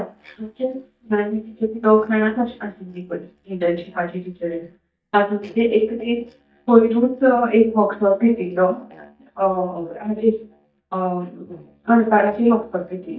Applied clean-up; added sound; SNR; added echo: neural mask model DeepFilterNet 3.